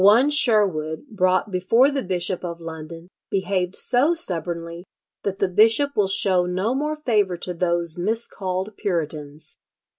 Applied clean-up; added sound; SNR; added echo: none; none; none; none.